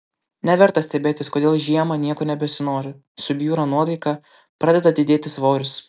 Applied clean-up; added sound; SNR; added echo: none; none; none; none.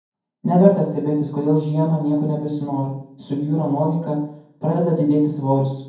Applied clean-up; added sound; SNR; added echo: none; none; none; reverberation time 0.9 s.